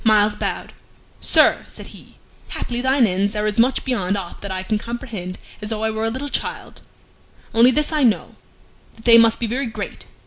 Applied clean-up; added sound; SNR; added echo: none; none; none; none.